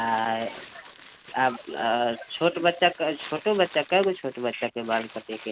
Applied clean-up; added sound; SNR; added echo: none; Crumpling, crinkling; 17 dB; none.